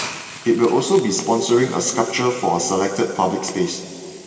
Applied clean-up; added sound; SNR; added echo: none; Hiss; 18 dB; reverberation time 2.5 s.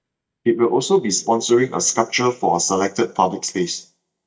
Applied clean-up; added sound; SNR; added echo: neural mask model DeepFilterNet 3.